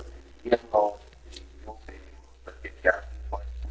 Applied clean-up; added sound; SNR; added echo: neural mask model DeepFilterNet 3.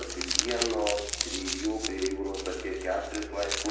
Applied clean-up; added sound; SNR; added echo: none; Crumpling, crinkling; 2 dB; reverberation time 0.8 s.